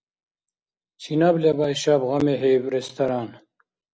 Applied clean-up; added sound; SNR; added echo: none; none; none; none.